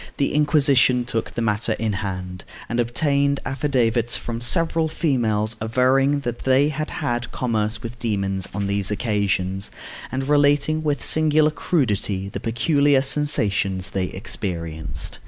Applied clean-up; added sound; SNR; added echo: neural mask model Resemble Enhance denoiser.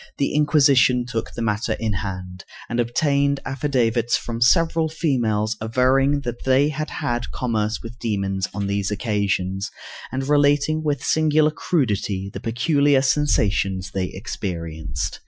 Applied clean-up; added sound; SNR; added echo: classical method Wiener filter.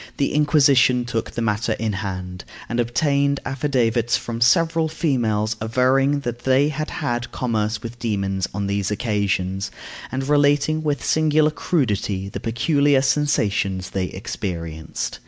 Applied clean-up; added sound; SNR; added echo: none; none; none; none.